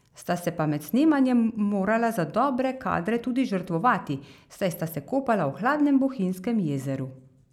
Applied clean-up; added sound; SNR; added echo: none; none; none; none.